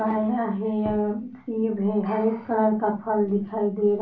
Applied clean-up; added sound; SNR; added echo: none; none; none; reverberation time 0.2 s.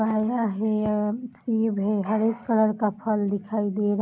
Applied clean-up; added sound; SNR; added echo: none; none; none; none.